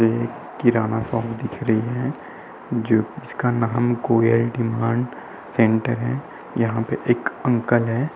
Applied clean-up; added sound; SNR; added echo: none; none; none; none.